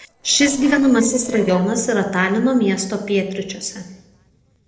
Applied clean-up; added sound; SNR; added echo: neural separator model SepFormer DNS4.